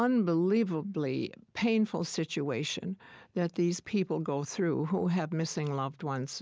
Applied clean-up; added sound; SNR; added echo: none; none; none; none.